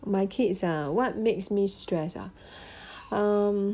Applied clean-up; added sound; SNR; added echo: none; none; none; none.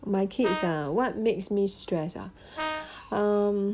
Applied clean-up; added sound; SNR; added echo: none; Brass instrument; 9 dB; none.